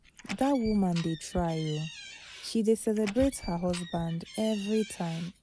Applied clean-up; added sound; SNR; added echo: none; Door; 15 dB; none.